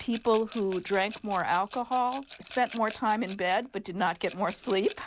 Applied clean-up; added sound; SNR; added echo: none; Rattle / Glass; 20 dB; none.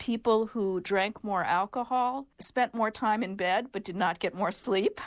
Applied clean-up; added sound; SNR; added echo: none; none; none; none.